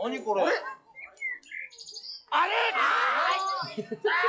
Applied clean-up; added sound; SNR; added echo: classical method log-MMSE.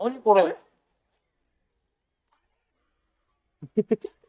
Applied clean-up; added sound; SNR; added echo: neural mask model DeepFilterNet 3.